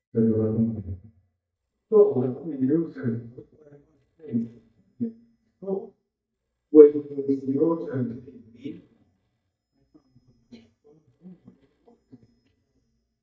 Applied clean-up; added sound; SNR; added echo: neural mask model DeepFilterNet 3.